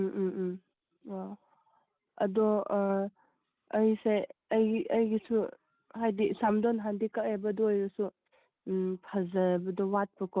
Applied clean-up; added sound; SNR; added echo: none; none; none; none.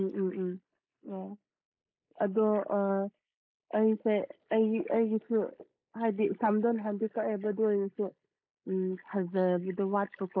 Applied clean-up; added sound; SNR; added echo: neural mask model Resemble Enhance denoiser.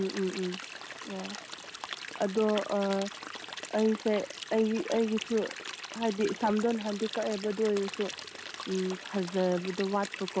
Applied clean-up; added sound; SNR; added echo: none; Stream; 11 dB; none.